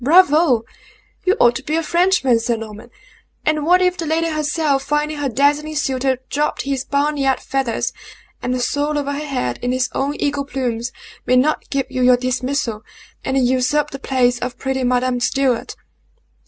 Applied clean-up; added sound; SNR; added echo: none; none; none; none.